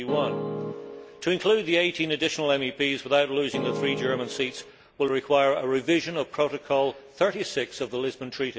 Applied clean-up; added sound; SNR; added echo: none; Keyboard (musical); 6 dB; none.